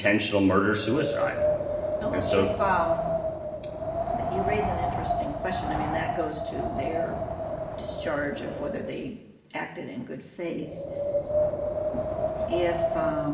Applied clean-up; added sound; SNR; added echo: none; Wind; 0 dB; reverberation time 1.2 s.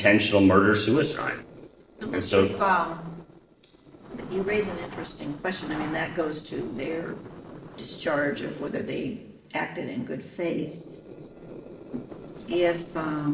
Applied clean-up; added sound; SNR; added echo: neural separator model SepFormer DNS4.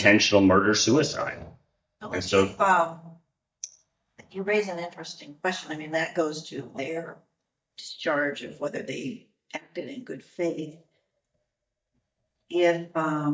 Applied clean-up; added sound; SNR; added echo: neural mask model DeepFilterNet 3.